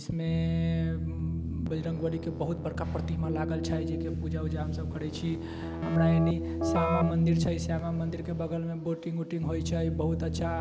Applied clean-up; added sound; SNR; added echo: none; Keyboard (musical); -1 dB; none.